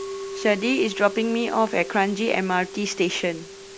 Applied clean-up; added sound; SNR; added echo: none; Musical instrument; 12 dB; none.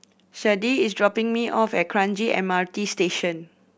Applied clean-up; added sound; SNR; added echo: none; none; none; none.